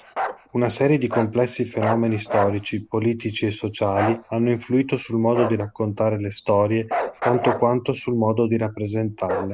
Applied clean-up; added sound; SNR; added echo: none; Bark; 9 dB; none.